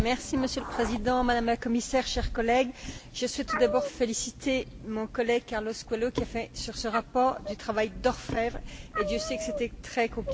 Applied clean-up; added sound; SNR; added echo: none; Meow; 8 dB; none.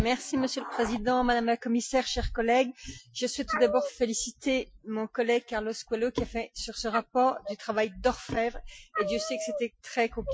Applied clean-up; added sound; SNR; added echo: classical method Wiener filter.